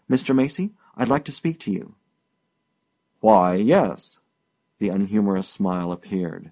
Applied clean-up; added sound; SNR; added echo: none; none; none; none.